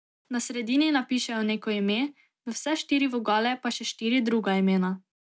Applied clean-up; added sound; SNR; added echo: none; none; none; none.